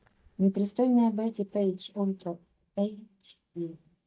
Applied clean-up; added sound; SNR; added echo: neural mask model DeepFilterNet 3.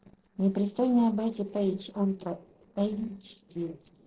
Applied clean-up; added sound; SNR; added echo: neural separator model SepFormer DNS4.